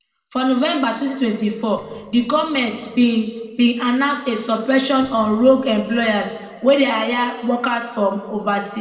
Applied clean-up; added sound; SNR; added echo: neural separator model SepFormer DNS4.